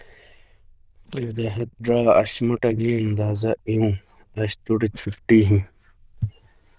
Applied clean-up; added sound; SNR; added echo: neural diffusion model UNIVERSE++.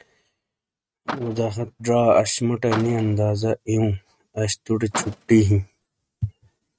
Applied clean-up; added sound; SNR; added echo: neural mask model RNNoise.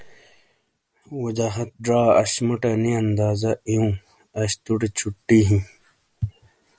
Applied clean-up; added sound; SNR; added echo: none; none; none; none.